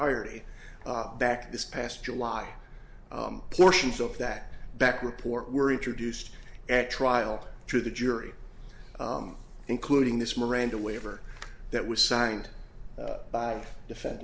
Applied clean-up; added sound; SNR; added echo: none; none; none; none.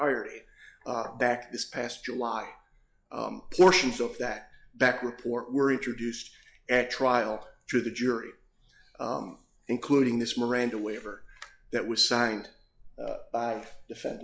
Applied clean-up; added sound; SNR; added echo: classical method log-MMSE.